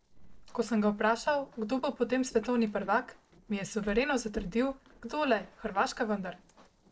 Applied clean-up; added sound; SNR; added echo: neural separator model SepFormer DNS4.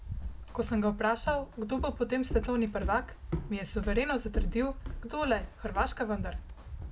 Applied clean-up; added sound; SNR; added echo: none; Walk, footsteps; 5 dB; none.